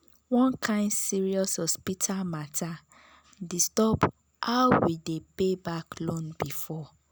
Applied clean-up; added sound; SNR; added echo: none; none; none; none.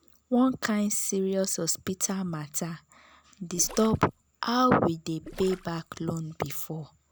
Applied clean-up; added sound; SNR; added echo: none; Gurgling; 18 dB; none.